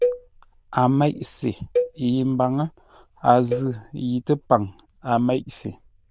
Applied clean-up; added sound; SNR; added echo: neural diffusion model UNIVERSE++.